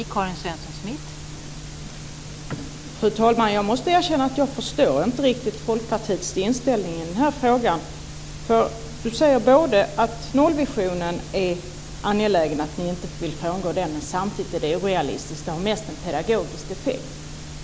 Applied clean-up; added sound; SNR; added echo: none; none; none; none.